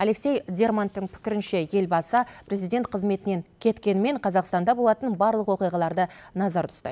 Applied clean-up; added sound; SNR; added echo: none; none; none; none.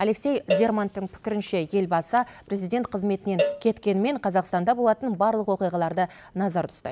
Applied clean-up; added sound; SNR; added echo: none; Cowbell; 8 dB; none.